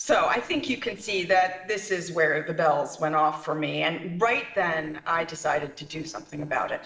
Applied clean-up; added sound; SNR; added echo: neural separator model SepFormer DNS4.